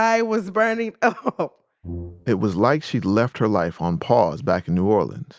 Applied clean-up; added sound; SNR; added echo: none; Brass instrument; 14 dB; none.